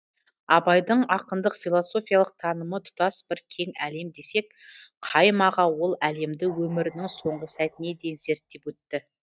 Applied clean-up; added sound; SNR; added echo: neural mask model DeepFilterNet 3.